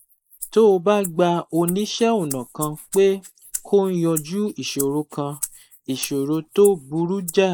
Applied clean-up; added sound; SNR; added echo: neural mask model Resemble Enhance denoiser.